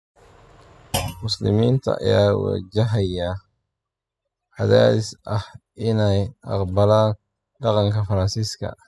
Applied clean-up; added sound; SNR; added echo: classical method spectral subtraction.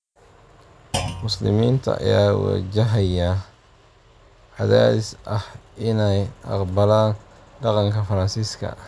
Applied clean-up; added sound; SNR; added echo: none; Thump, thud; 13 dB; none.